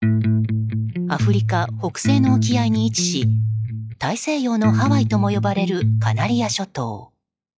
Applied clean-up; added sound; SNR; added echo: classical method log-MMSE.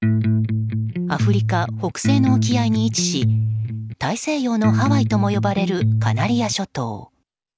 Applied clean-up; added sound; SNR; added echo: none; Electric guitar; -3 dB; none.